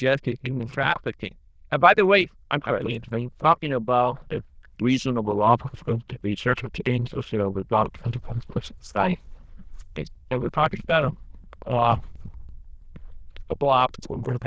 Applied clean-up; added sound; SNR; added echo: neural diffusion model UNIVERSE++.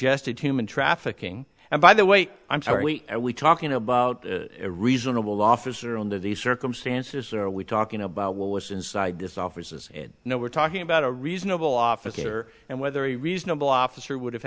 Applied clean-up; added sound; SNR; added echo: none; none; none; none.